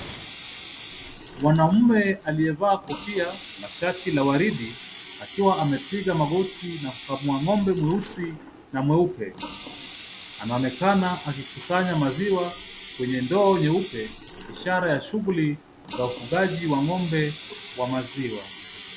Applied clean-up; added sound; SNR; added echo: none; Water tap, faucet; 8 dB; none.